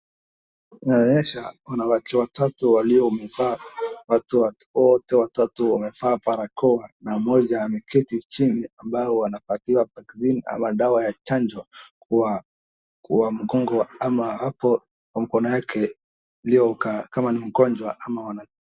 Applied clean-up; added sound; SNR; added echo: none; none; none; none.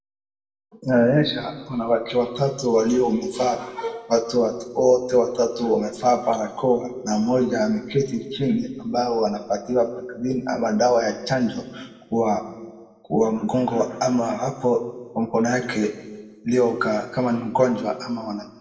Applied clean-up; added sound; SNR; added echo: none; none; none; reverberation time 1.2 s.